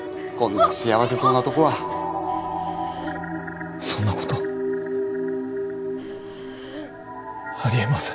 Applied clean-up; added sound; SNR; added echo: none; Breathing; 17 dB; none.